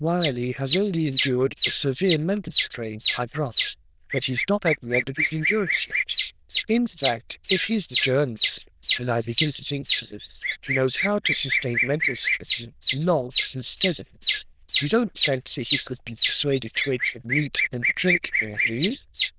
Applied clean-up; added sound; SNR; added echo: neural diffusion model UNIVERSE++.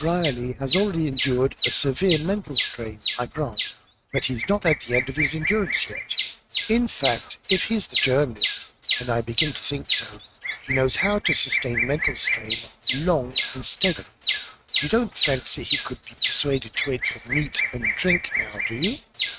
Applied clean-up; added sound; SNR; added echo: neural mask model RNNoise.